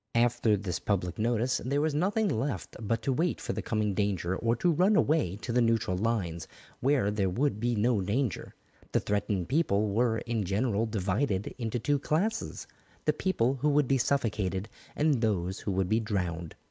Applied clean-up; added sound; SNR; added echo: none; none; none; none.